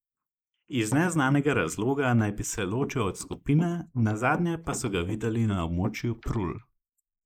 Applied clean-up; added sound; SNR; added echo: neural mask model Resemble Enhance denoiser.